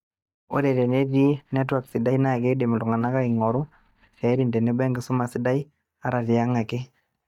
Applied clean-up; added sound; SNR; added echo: neural mask model DeepFilterNet 3.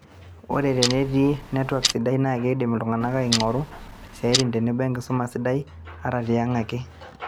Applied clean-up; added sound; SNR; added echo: none; Clock; 7 dB; none.